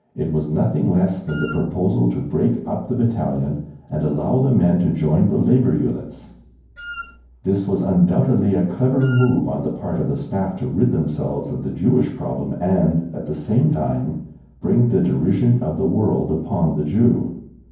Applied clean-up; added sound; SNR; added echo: none; Wind instrument, woodwind instrument; 14 dB; reverberation time 0.9 s.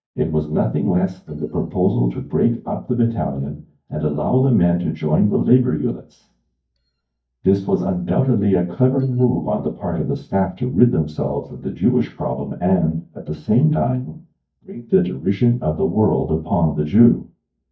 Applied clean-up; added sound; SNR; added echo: neural mask model DeepFilterNet 3.